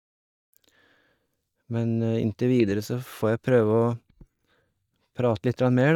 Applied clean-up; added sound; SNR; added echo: neural mask model DeepFilterNet 3.